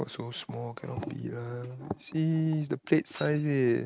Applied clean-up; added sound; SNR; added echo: neural mask model RNNoise.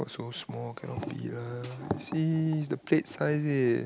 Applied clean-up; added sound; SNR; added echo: none; none; none; none.